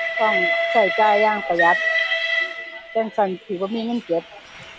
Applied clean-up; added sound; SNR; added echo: none; Train; 1 dB; none.